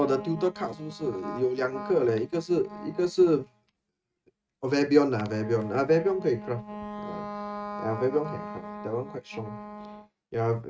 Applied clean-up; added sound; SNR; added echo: neural mask model RNNoise.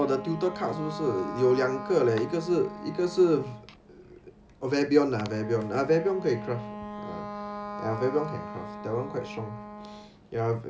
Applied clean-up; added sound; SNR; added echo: none; Wind instrument, woodwind instrument; 11 dB; none.